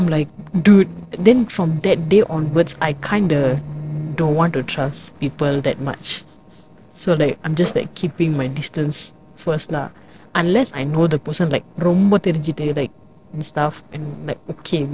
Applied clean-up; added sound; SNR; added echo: neural separator model SepFormer DNS4.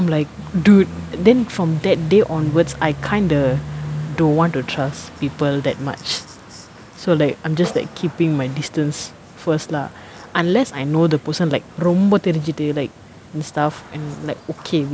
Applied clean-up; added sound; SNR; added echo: none; none; none; none.